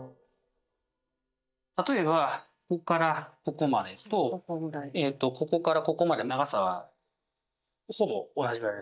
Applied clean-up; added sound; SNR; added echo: neural mask model DeepFilterNet 3.